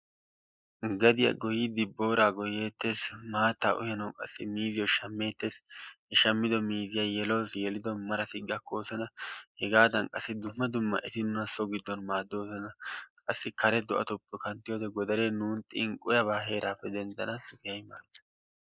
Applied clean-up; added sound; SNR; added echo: neural mask model Resemble Enhance denoiser.